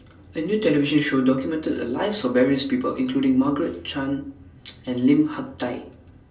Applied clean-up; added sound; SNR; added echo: none; none; none; reverberation time 0.2 s.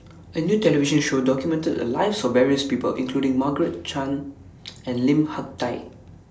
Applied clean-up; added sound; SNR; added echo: none; none; none; none.